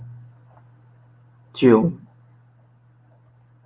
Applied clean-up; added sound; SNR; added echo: none; none; none; none.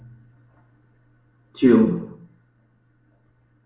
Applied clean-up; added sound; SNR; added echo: none; none; none; reverberation time 0.8 s.